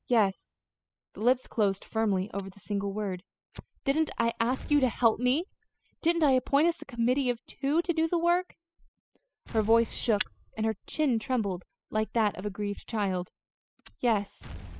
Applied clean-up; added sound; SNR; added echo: classical method spectral subtraction.